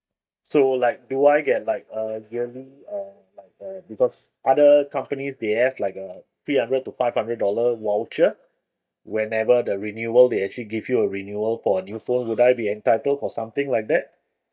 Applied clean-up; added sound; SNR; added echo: neural mask model DeepFilterNet 3.